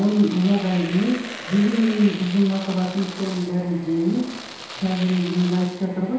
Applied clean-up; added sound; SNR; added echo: none; Domestic sounds, home sounds; 14 dB; reverberation time 2.2 s.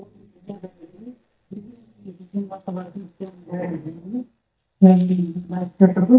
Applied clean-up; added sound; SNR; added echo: neural mask model DeepFilterNet 3.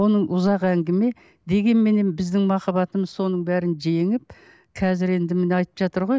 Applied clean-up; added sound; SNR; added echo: none; none; none; none.